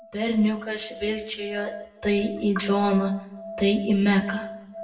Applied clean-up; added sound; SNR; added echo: none; Musical instrument; 15 dB; reverberation time 0.7 s.